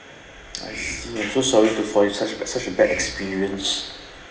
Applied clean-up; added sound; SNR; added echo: none; Hiss; 15 dB; reverberation time 1.0 s.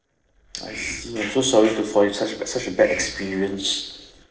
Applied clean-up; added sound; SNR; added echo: neural separator model SepFormer DNS4.